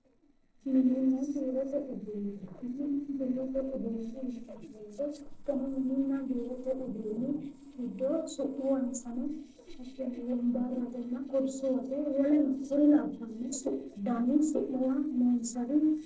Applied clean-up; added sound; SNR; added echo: neural separator model SepFormer DNS4.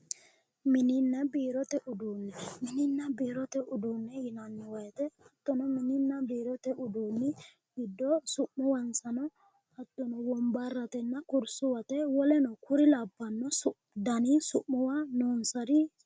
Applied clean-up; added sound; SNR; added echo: none; none; none; none.